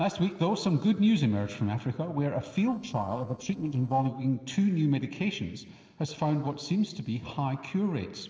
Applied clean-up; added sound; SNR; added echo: neural separator model SepFormer DNS4.